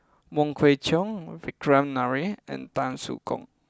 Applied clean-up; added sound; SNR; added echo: none; none; none; none.